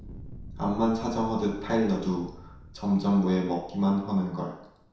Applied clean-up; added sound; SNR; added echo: none; Fire; 17 dB; reverberation time 0.7 s.